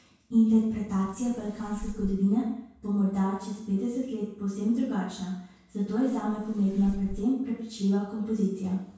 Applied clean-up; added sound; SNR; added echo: none; Fireworks; 12 dB; reverberation time 0.6 s.